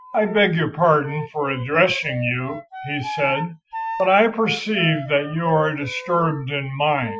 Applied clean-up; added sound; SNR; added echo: classical method Wiener filter.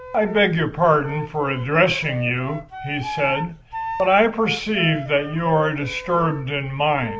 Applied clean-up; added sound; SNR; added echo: none; Wind instrument, woodwind instrument; 12 dB; none.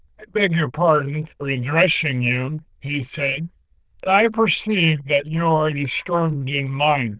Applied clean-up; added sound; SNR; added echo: neural diffusion model UNIVERSE++.